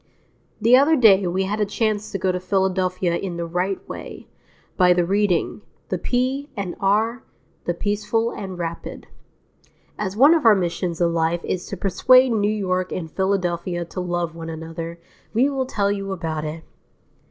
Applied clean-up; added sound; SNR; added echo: none; none; none; none.